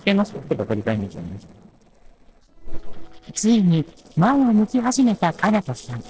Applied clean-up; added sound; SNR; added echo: neural separator model SepFormer DNS4.